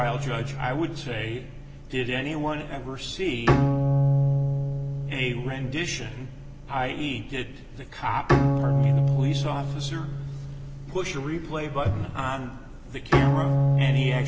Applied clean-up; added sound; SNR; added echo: none; Bowed string instrument; -4 dB; none.